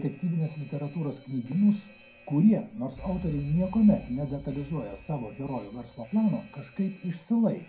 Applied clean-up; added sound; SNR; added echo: none; Alarm; 20 dB; reverberation time 0.2 s.